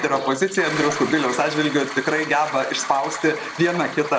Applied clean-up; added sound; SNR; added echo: none; Toilet flush; 10 dB; none.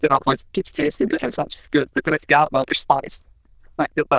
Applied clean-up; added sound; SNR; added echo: neural diffusion model UNIVERSE++.